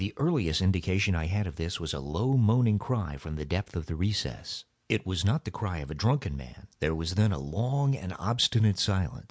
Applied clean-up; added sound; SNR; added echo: none; none; none; none.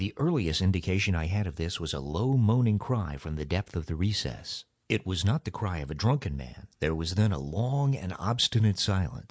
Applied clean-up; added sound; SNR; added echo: neural mask model Resemble Enhance denoiser.